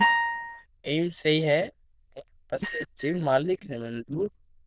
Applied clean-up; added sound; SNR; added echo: neural diffusion model UNIVERSE++.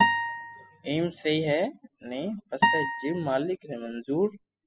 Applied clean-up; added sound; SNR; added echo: classical method spectral subtraction.